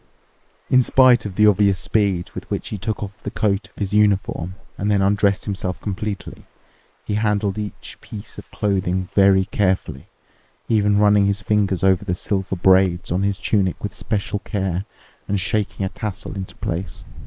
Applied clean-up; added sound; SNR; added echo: neural mask model Resemble Enhance denoiser.